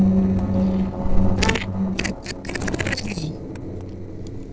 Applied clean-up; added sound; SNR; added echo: neural separator model SepFormer DNS4.